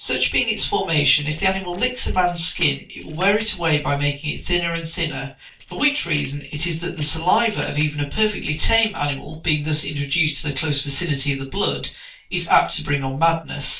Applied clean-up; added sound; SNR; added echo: neural separator model SepFormer DNS4.